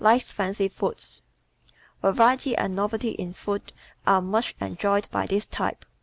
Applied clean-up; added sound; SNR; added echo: none; none; none; none.